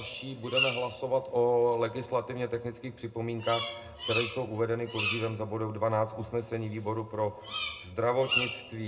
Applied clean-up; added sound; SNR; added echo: none; Bird vocalization, bird call, bird song; 6 dB; reverberation time 0.2 s.